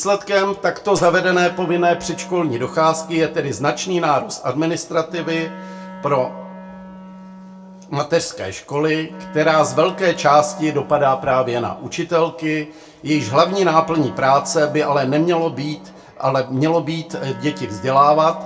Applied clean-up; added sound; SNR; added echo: none; Wind instrument, woodwind instrument; 18 dB; reverberation time 0.2 s.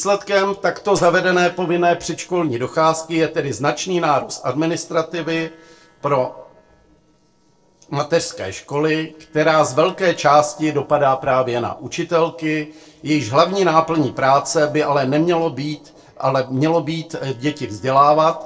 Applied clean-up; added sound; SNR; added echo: neural separator model SepFormer DNS4.